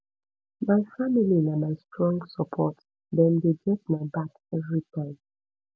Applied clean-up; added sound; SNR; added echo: none; none; none; none.